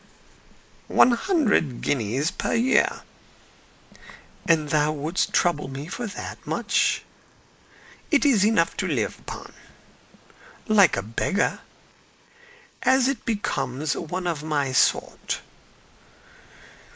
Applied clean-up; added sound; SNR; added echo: neural mask model Resemble Enhance denoiser.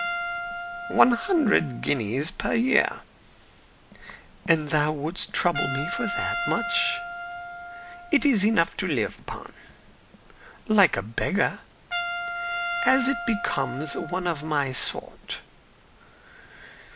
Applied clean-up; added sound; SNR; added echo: none; Trumpet; 8 dB; none.